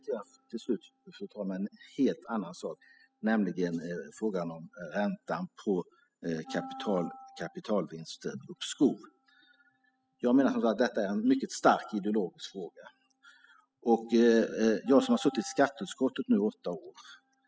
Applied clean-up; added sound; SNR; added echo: classical method spectral subtraction.